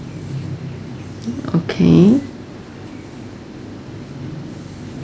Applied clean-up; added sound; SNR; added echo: none; none; none; none.